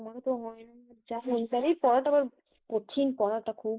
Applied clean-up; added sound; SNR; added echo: neural mask model Resemble Enhance denoiser.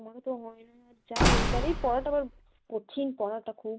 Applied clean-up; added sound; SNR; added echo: none; Slam / Wood; -3 dB; none.